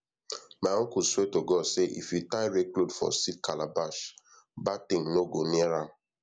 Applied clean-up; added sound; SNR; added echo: none; none; none; none.